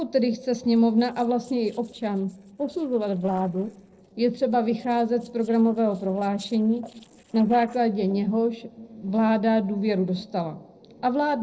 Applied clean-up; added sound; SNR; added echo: neural separator model SepFormer DNS4.